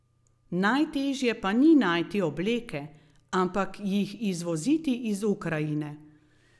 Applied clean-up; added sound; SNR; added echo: none; none; none; none.